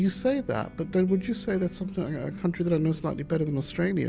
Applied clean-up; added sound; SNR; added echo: none; Acoustic guitar; 18 dB; none.